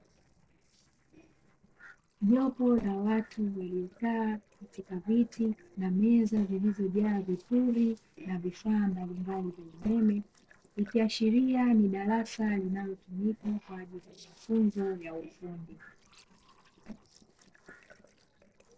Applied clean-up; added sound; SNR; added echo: neural separator model SepFormer DNS4.